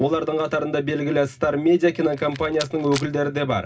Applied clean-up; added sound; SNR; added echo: none; Rattle; 15 dB; reverberation time 0.4 s.